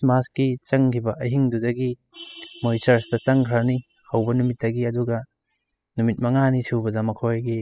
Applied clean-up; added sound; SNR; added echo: classical method spectral subtraction.